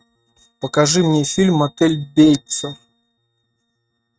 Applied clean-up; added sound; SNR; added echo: neural mask model RNNoise.